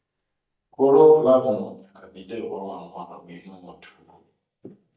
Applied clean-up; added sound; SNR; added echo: neural mask model DeepFilterNet 3.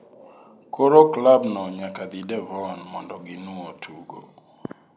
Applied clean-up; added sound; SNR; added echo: none; none; none; none.